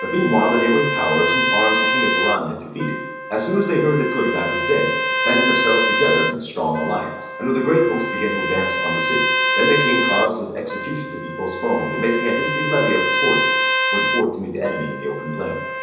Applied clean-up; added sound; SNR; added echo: none; Trumpet; 0 dB; reverberation time 0.9 s.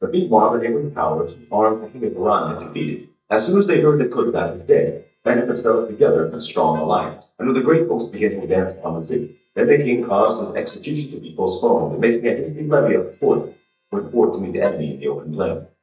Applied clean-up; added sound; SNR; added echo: neural mask model DeepFilterNet 3.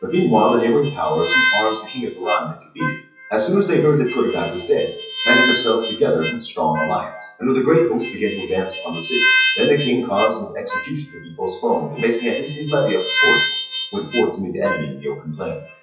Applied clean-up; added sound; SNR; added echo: classical method WPE with log-MMSE.